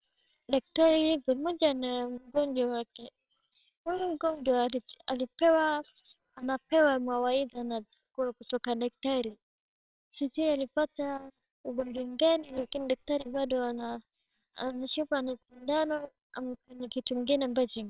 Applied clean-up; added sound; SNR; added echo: neural separator model SepFormer WHAMR!.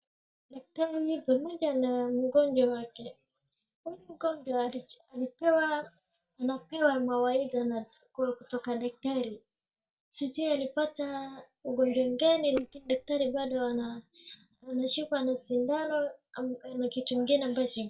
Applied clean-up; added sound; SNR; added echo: neural mask model DeepFilterNet 3.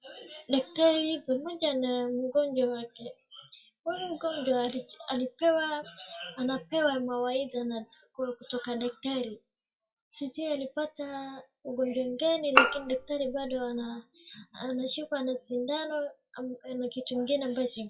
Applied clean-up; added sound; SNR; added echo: classical method WPE with log-MMSE.